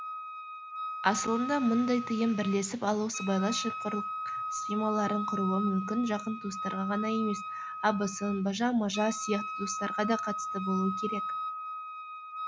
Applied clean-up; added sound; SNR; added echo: none; Wind instrument, woodwind instrument; 6 dB; none.